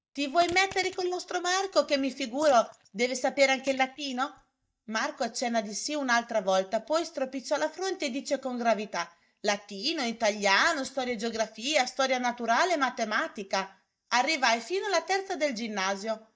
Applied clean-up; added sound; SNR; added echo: neural mask model DeepFilterNet 3.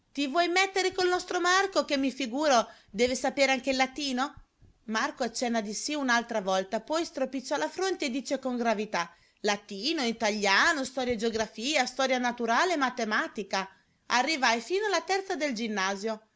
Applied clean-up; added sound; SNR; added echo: none; none; none; none.